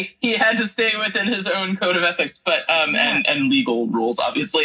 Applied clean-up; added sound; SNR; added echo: none; none; none; reverberation time 0.4 s.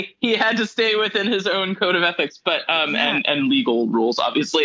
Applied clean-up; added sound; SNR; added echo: none; none; none; none.